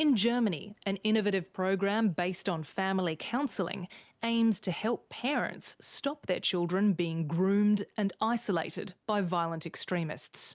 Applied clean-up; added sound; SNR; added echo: none; none; none; none.